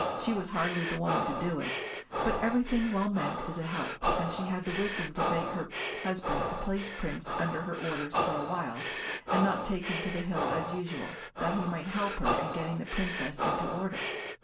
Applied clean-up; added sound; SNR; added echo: none; Breathing; 1 dB; reverberation time 0.3 s.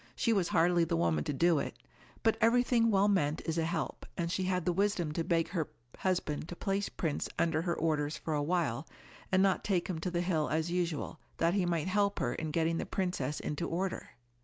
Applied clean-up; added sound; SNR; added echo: none; none; none; none.